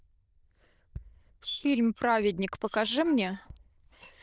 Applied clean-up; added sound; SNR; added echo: neural diffusion model UNIVERSE++.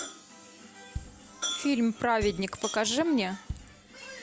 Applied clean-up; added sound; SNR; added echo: none; Bass drum; 12 dB; none.